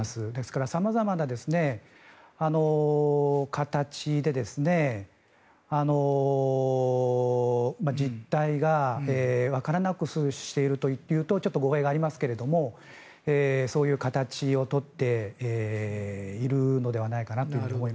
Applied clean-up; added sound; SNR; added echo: none; none; none; none.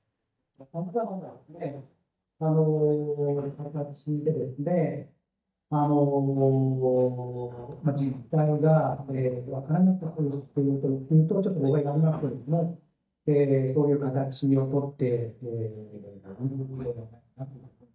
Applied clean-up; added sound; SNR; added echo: neural mask model DeepFilterNet 3.